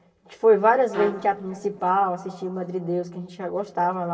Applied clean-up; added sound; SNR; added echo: none; Trumpet; 11 dB; reverberation time 2.3 s.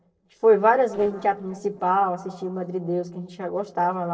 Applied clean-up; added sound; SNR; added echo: neural separator model SepFormer DNS4.